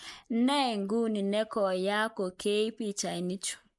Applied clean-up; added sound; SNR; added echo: neural mask model Resemble Enhance denoiser.